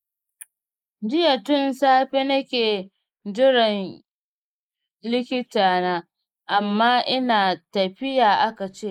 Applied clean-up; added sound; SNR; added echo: neural mask model Resemble Enhance denoiser.